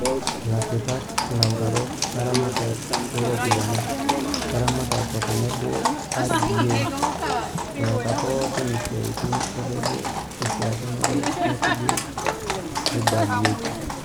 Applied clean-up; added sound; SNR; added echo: none; Livestock, farm animals, working animals; -2 dB; none.